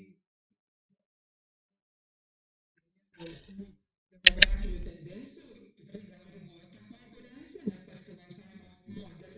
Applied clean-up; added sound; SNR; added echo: neural mask model DeepFilterNet 3.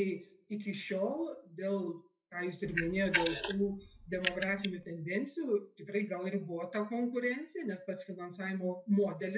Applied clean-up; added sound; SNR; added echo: classical method WPE with log-MMSE.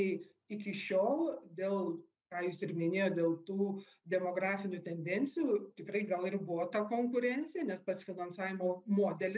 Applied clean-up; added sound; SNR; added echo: none; none; none; none.